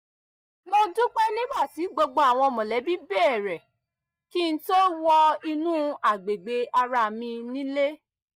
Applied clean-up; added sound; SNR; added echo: neural mask model DeepFilterNet 3.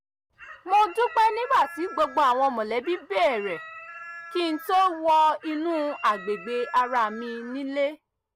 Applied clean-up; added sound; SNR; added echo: none; Chicken, rooster; 17 dB; none.